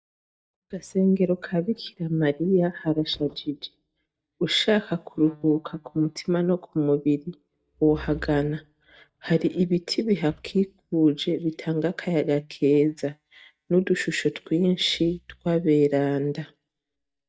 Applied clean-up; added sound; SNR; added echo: neural mask model DeepFilterNet 3.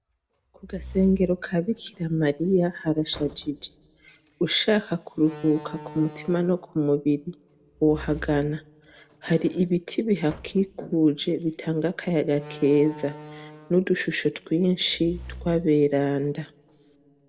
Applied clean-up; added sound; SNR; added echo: none; Slam; 20 dB; reverberation time 0.7 s.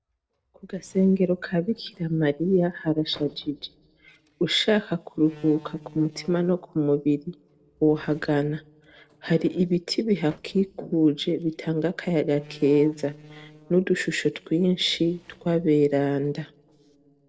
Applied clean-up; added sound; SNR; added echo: neural separator model SepFormer DNS4.